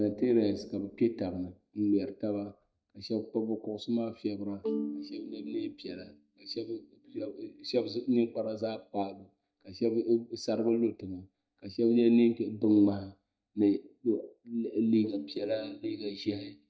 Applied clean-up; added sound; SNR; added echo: neural mask model DeepFilterNet 3.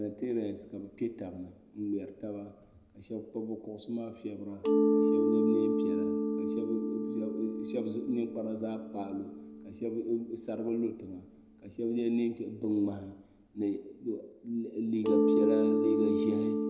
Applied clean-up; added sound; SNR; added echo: none; Mallet percussion; -2 dB; reverberation time 0.8 s.